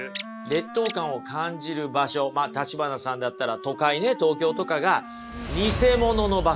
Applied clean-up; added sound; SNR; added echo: none; Wind instrument, woodwind instrument; 15 dB; none.